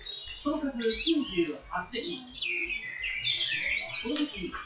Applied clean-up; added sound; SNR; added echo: classical method WPE with log-MMSE.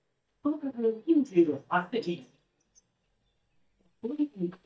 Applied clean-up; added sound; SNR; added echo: neural mask model DeepFilterNet 3.